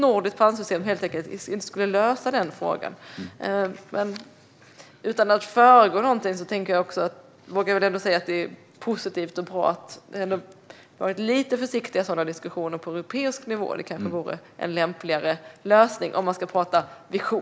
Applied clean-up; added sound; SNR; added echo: none; none; none; none.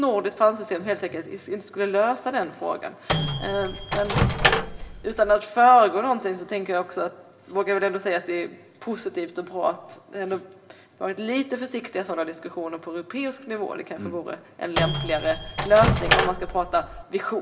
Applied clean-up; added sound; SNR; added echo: none; Microwave oven; -1 dB; reverberation time 0.6 s.